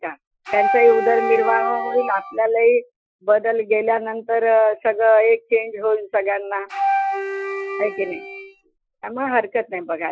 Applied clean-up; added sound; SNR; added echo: classical method Wiener filter.